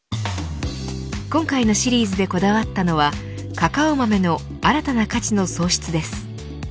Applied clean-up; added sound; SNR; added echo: none; none; none; none.